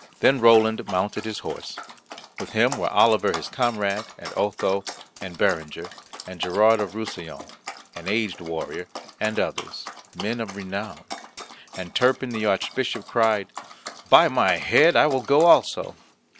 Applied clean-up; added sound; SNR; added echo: none; Dog; 16 dB; none.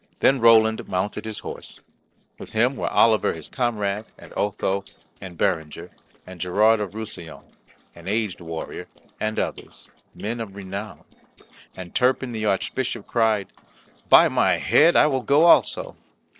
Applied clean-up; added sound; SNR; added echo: neural separator model SepFormer DNS4.